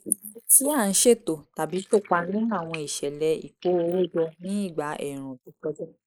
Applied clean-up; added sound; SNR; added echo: neural mask model Resemble Enhance denoiser.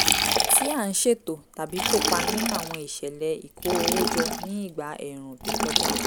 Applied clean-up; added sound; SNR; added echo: none; Liquid; -1 dB; none.